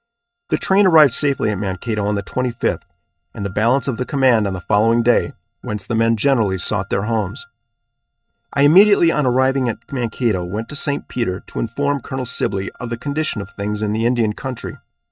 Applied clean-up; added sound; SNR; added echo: neural mask model RNNoise.